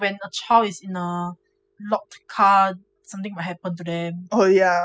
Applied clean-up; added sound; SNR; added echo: classical method spectral subtraction.